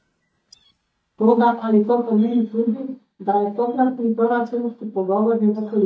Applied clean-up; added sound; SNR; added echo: neural mask model DeepFilterNet 3.